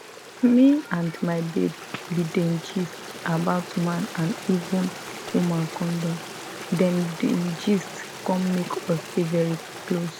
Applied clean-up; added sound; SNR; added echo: none; Stream; 13 dB; none.